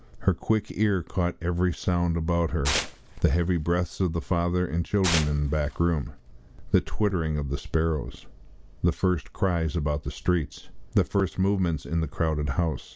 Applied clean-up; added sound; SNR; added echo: none; Tearing; 8 dB; none.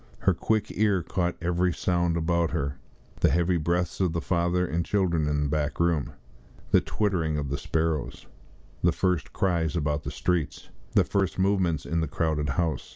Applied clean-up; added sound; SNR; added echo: none; none; none; none.